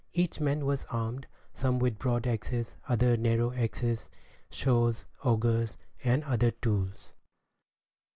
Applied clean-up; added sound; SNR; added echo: none; none; none; none.